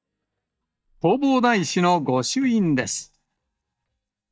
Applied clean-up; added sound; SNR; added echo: neural mask model DeepFilterNet 3.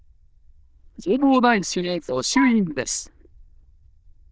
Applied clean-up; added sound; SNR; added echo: neural diffusion model UNIVERSE++.